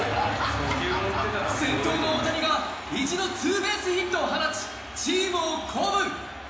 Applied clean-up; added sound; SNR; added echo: none; none; none; reverberation time 1.0 s.